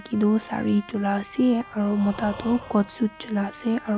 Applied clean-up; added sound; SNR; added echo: none; Trumpet + Breathing; 18 dB; none.